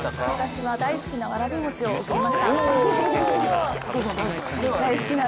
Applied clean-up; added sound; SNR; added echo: none; none; none; none.